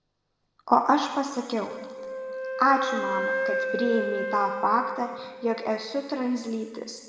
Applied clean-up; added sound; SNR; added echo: none; Wind instrument, woodwind instrument; 6 dB; reverberation time 2.1 s.